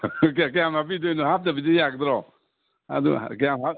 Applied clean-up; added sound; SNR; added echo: none; none; none; none.